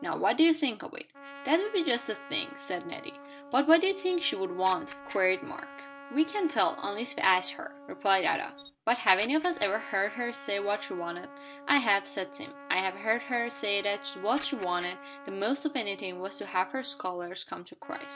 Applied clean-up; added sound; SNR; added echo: none; Trumpet + Camera; 15 dB; none.